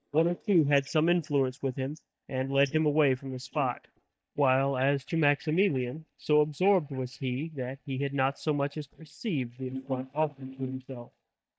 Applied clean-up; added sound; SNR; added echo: neural mask model DeepFilterNet 3.